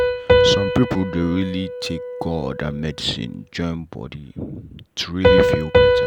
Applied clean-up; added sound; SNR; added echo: none; Piano; -4 dB; none.